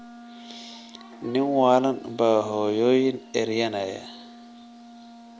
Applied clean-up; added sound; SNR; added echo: none; Wind instrument, woodwind instrument; 20 dB; none.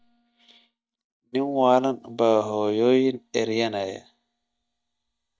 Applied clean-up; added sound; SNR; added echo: neural mask model DeepFilterNet 3.